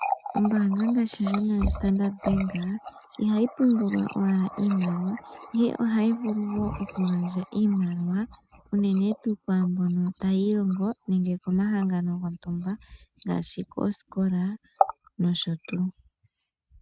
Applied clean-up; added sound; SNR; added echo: neural mask model RNNoise.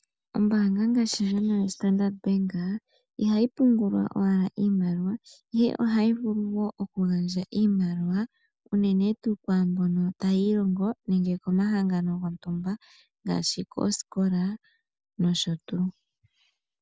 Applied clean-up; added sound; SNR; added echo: none; none; none; none.